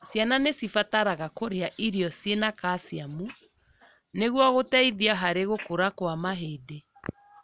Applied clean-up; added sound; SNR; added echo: none; none; none; none.